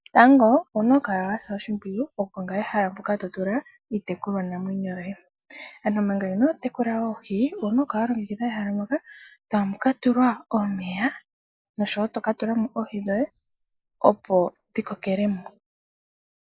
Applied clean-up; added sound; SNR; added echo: neural mask model Resemble Enhance denoiser.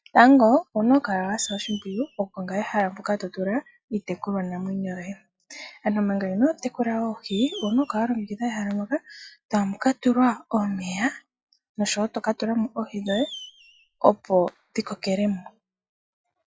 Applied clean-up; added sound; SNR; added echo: classical method log-MMSE.